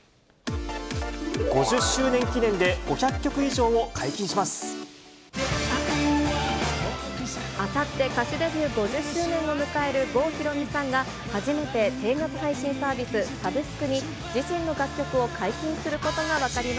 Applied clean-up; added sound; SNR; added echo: none; none; none; none.